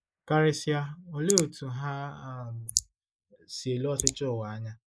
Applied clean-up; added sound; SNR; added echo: neural mask model Resemble Enhance denoiser.